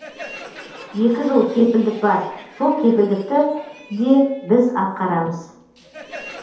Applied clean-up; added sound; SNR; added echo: none; Crowd; 20 dB; reverberation time 2.2 s.